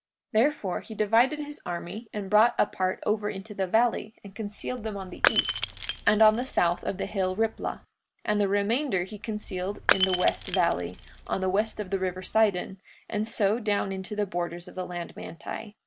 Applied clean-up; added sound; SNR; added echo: none; Shatter / Crushing; 5 dB; none.